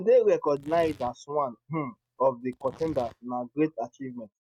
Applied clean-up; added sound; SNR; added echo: neural mask model RNNoise.